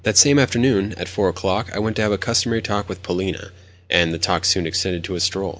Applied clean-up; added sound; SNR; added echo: none; none; none; none.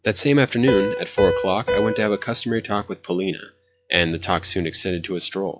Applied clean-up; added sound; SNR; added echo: classical method log-MMSE.